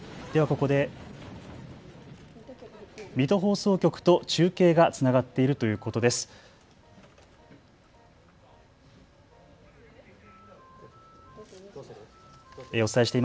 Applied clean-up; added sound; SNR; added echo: none; none; none; none.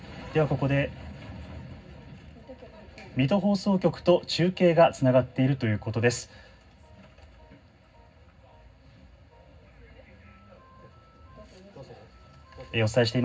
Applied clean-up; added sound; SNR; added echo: none; none; none; reverberation time 0.4 s.